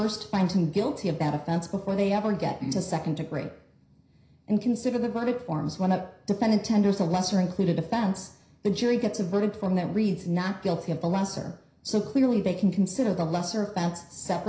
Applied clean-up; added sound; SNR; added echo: none; none; none; reverberation time 0.5 s.